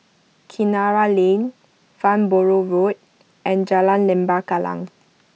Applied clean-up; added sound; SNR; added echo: none; none; none; none.